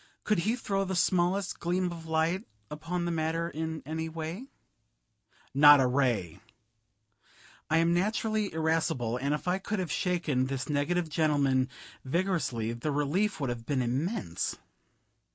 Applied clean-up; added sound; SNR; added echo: none; none; none; none.